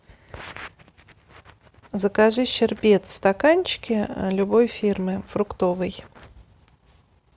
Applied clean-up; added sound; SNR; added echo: none; none; none; none.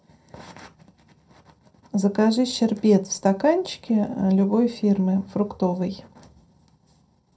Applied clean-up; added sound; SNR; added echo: none; none; none; reverberation time 0.2 s.